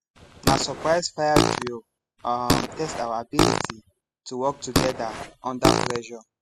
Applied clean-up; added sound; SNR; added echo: classical method spectral subtraction.